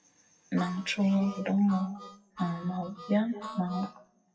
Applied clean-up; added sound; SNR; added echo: classical method WPE with log-MMSE.